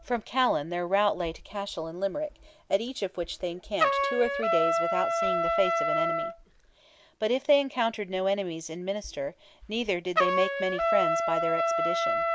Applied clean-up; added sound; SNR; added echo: none; Trumpet; 1 dB; none.